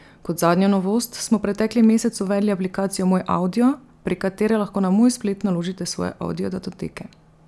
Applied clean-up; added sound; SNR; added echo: none; none; none; none.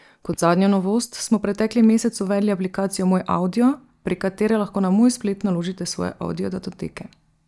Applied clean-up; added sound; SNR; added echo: neural mask model DeepFilterNet 3.